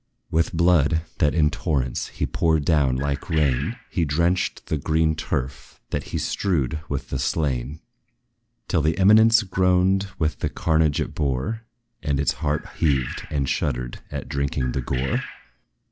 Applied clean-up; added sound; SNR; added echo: none; Bird; 14 dB; none.